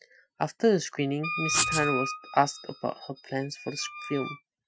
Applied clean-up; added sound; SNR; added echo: classical method Wiener filter.